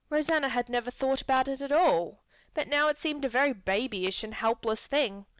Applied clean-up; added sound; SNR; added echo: none; none; none; none.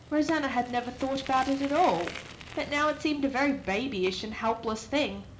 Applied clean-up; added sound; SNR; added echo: none; Bicycle; 16 dB; reverberation time 0.4 s.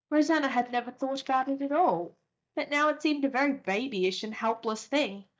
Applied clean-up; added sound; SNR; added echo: neural mask model DeepFilterNet 3.